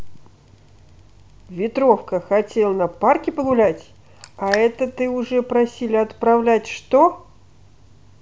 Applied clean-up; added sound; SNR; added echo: none; Raindrop; 13 dB; none.